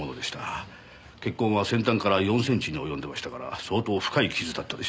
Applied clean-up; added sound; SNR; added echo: none; none; none; none.